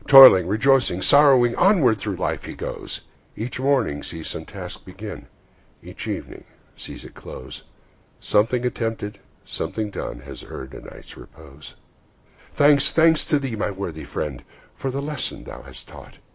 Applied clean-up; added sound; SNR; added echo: none; none; none; none.